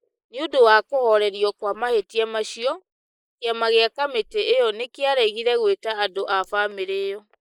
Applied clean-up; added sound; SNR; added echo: neural mask model Resemble Enhance denoiser.